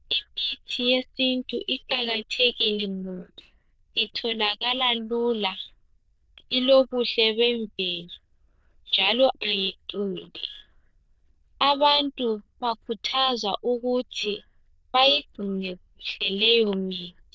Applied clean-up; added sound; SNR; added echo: neural diffusion model UNIVERSE++.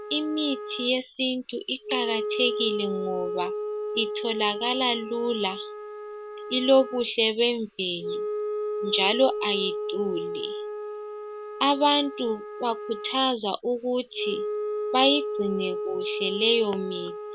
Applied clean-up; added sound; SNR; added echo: none; Wind instrument, woodwind instrument; 5 dB; none.